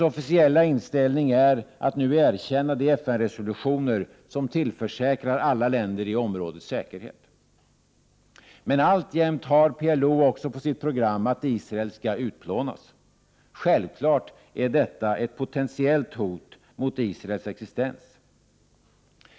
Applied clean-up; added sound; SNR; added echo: none; none; none; none.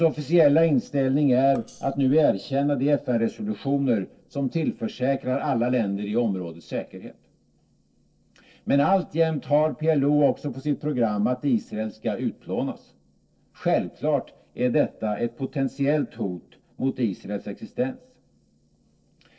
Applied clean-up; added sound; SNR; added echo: neural separator model SepFormer DNS4.